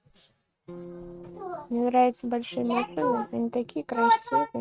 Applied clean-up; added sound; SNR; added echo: neural mask model RNNoise.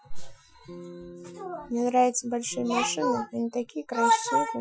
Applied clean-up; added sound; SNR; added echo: classical method Wiener filter.